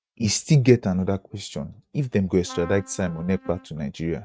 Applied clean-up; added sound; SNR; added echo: neural mask model RNNoise.